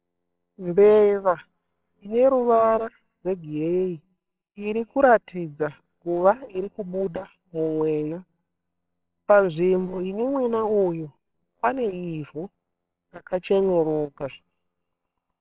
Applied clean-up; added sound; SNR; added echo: neural separator model SepFormer WHAMR!.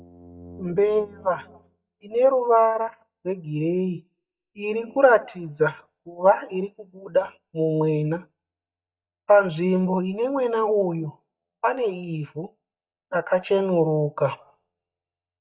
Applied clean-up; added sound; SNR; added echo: neural mask model DeepFilterNet 3.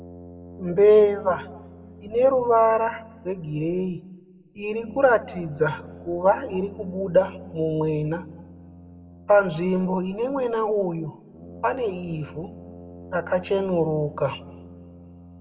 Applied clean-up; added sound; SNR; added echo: none; Brass instrument; 19 dB; reverberation time 0.8 s.